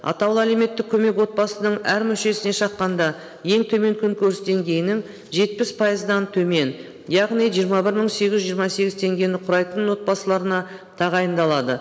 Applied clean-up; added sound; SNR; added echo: none; none; none; none.